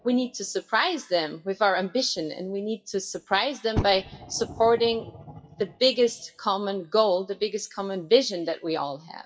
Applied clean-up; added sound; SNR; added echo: classical method WPE with log-MMSE.